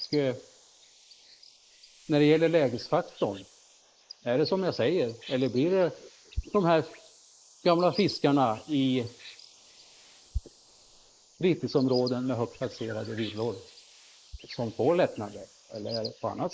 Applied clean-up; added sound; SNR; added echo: neural mask model Resemble Enhance denoiser.